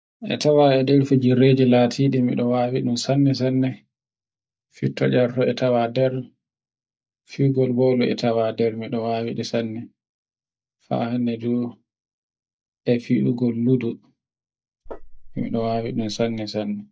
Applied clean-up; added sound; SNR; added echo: neural mask model DeepFilterNet 3.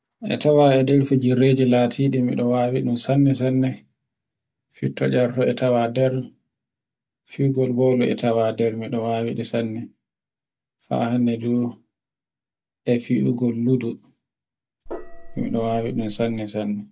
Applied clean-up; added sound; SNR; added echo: none; Gong; 13 dB; none.